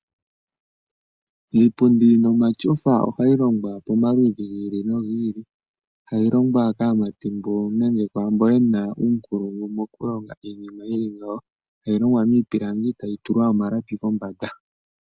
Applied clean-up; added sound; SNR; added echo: none; none; none; none.